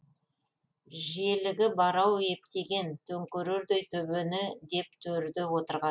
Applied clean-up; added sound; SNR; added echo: none; none; none; none.